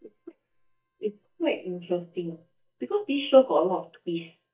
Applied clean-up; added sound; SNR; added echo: neural mask model DeepFilterNet 3.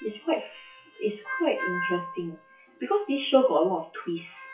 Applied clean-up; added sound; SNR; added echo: classical method WPE with log-MMSE.